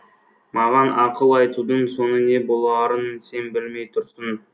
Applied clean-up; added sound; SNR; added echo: none; none; none; none.